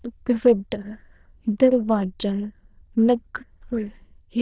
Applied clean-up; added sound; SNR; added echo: neural diffusion model UNIVERSE++.